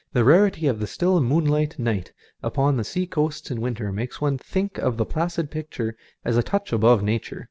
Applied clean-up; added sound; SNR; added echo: none; none; none; none.